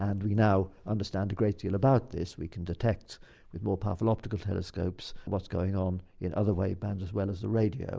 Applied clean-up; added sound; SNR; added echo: none; none; none; none.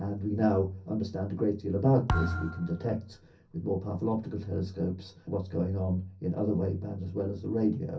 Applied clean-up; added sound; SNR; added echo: none; Thump, thud; 4 dB; reverberation time 0.3 s.